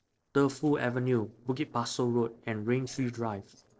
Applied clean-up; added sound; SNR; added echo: neural separator model SepFormer DNS4.